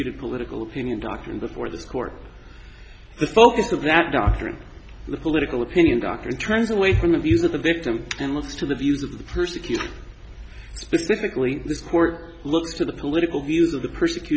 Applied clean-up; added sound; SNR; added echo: none; none; none; none.